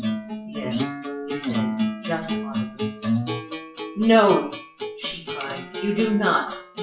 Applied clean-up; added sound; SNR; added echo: classical method WPE with log-MMSE.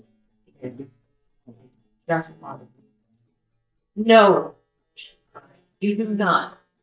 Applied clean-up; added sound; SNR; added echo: neural mask model DeepFilterNet 3.